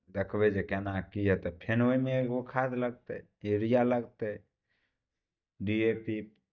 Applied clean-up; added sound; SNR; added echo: neural mask model DeepFilterNet 3.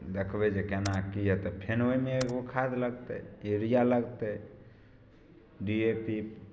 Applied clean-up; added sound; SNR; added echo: none; Computer keyboard; 19 dB; none.